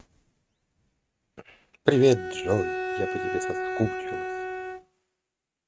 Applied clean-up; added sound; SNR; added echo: neural mask model RNNoise.